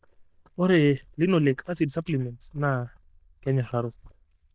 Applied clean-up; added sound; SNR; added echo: neural mask model DeepFilterNet 3.